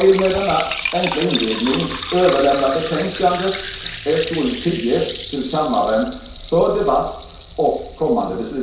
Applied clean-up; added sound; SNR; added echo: none; Liquid; 10 dB; reverberation time 0.6 s.